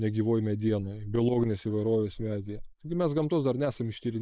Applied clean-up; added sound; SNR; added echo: neural mask model Resemble Enhance denoiser.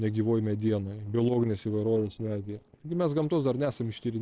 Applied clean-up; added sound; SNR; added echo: neural separator model SepFormer DNS4.